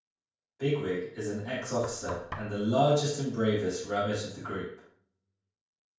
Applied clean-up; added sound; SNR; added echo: neural separator model SepFormer DNS4.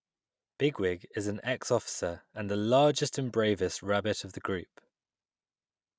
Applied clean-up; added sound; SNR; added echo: none; none; none; none.